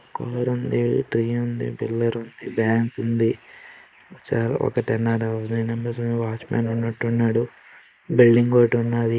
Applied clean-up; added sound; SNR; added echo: neural mask model Resemble Enhance denoiser.